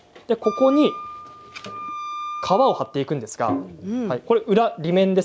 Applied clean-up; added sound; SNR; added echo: none; Wind instrument, woodwind instrument; 11 dB; none.